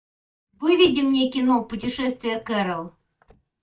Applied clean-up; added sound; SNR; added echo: neural mask model DeepFilterNet 3.